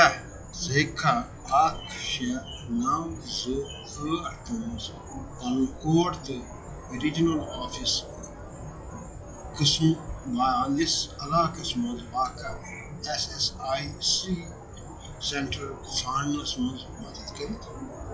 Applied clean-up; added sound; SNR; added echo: classical method WPE with log-MMSE.